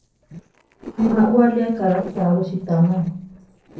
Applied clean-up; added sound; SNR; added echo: neural separator model SepFormer DNS4.